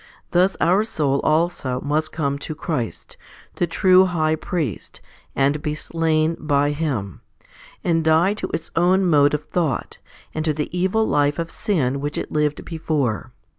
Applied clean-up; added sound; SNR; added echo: none; none; none; none.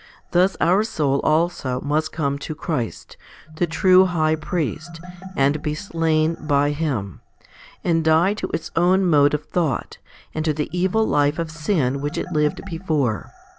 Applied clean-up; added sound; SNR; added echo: none; Marimba, xylophone; 19 dB; none.